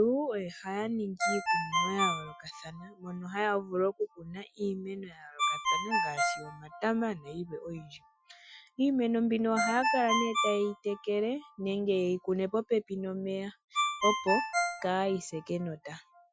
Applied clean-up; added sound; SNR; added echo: classical method Wiener filter.